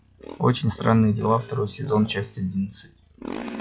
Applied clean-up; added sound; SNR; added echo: classical method log-MMSE.